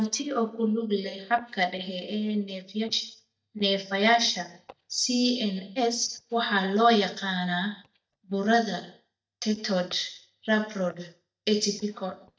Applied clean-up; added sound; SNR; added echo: neural mask model DeepFilterNet 3.